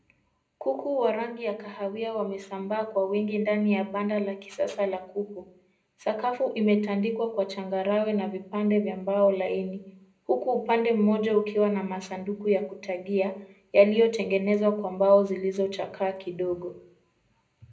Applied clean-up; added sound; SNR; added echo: none; none; none; reverberation time 0.5 s.